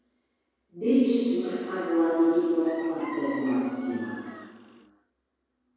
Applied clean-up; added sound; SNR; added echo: none; Chicken, rooster; 16 dB; reverberation time 2.0 s.